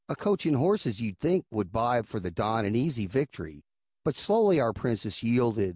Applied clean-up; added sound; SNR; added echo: none; none; none; none.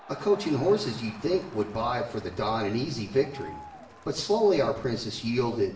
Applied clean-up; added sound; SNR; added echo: none; Crowd; 20 dB; reverberation time 0.7 s.